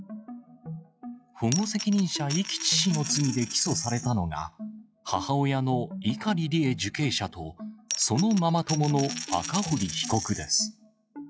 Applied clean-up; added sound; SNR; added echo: classical method log-MMSE.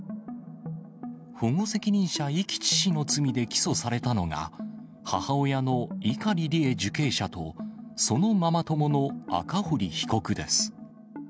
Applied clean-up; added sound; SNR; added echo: none; none; none; none.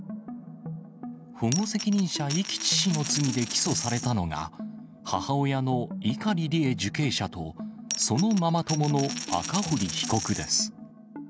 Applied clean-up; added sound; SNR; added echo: none; Coin (dropping); 8 dB; none.